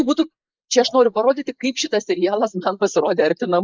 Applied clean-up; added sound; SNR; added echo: neural mask model Resemble Enhance denoiser.